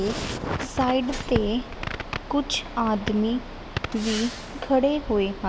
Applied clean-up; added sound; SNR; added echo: none; Truck; 12 dB; none.